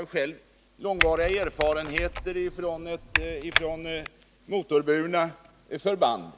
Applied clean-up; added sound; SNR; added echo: none; Typing; 3 dB; none.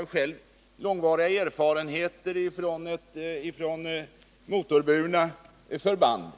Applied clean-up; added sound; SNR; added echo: none; none; none; none.